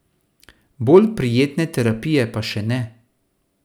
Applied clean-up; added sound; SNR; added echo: none; none; none; none.